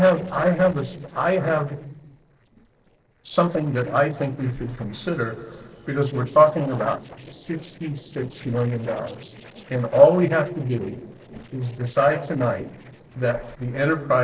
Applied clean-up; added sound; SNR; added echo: neural separator model SepFormer DNS4.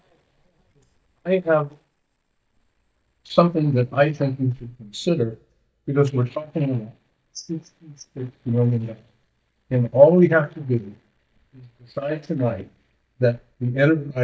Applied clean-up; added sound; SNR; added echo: neural mask model DeepFilterNet 3.